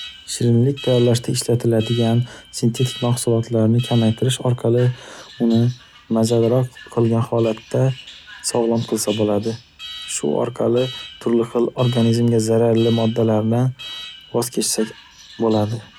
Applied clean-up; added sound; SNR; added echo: none; Alarm; 19 dB; none.